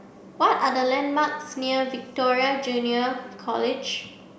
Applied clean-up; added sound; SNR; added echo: none; none; none; none.